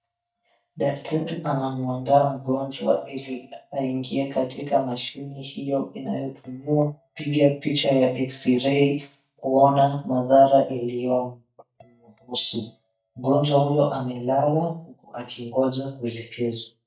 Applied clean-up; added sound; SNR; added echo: neural mask model DeepFilterNet 3.